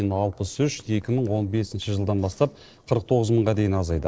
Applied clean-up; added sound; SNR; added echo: neural separator model SepFormer DNS4.